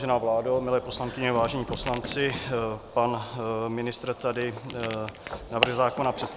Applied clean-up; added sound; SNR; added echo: none; Crack + Run; 17 dB; none.